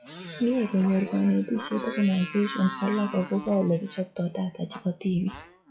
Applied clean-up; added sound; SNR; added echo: classical method WPE with log-MMSE.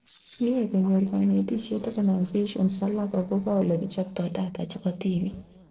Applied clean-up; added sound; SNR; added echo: neural separator model SepFormer DNS4.